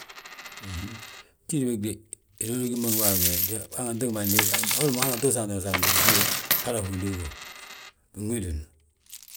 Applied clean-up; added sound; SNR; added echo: none; Coin (dropping); -1 dB; none.